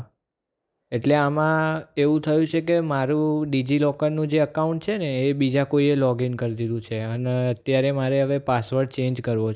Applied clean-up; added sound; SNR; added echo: neural mask model Resemble Enhance denoiser.